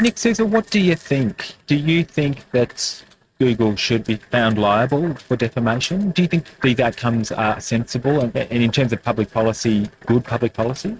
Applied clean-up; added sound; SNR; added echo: neural mask model RNNoise.